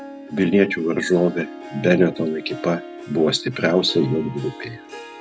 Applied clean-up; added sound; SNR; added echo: none; Harp; 15 dB; none.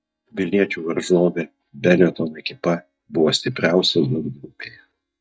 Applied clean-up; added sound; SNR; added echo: neural mask model DeepFilterNet 3.